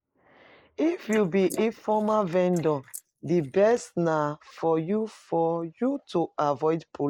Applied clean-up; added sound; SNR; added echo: neural mask model Resemble Enhance denoiser.